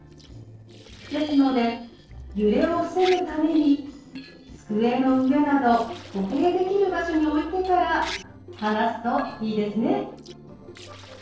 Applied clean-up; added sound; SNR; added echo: neural separator model SepFormer DNS4.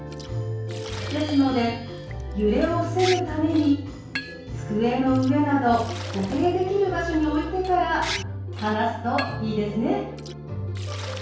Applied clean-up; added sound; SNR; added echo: none; Liquid; 16 dB; reverberation time 0.6 s.